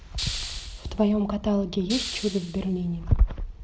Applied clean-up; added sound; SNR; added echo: none; Hiss; 11 dB; none.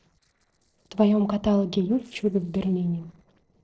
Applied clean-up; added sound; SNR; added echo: neural separator model SepFormer DNS4.